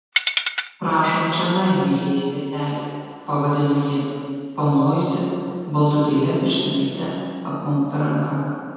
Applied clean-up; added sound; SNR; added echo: none; Tools; 1 dB; reverberation time 2.0 s.